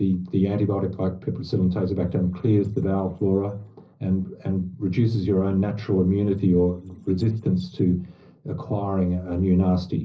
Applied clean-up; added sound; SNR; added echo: neural separator model SepFormer DNS4.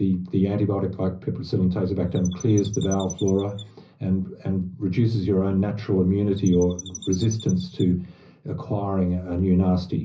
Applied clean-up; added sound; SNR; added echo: none; Chirp, tweet; 17 dB; reverberation time 0.5 s.